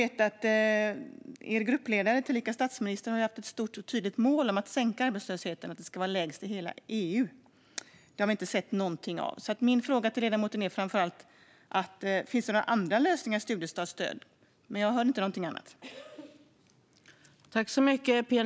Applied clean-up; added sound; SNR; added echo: none; none; none; none.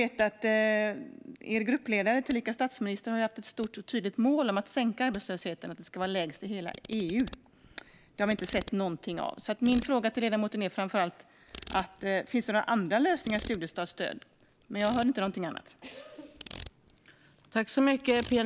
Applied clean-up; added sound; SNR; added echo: none; Ratchet, pawl; 13 dB; none.